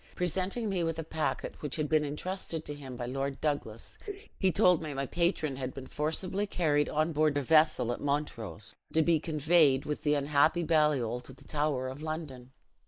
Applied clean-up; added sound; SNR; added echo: neural mask model Resemble Enhance denoiser.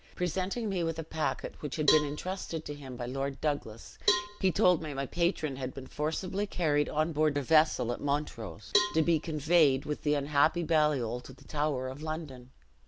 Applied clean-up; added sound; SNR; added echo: none; Cowbell; 7 dB; none.